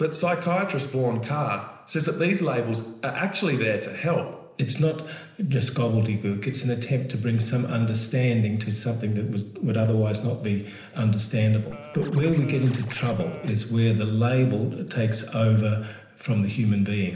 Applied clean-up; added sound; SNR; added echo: neural separator model SepFormer DNS4.